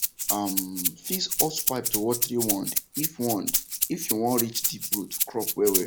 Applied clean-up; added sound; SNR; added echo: none; Rattle (instrument); -1 dB; none.